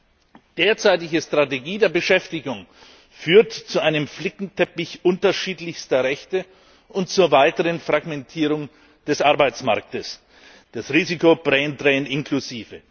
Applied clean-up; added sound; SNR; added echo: none; none; none; none.